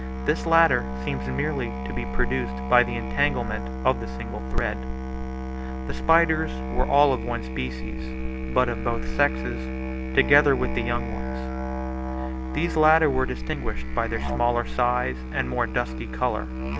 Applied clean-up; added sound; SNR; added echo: none; Musical instrument; 5 dB; none.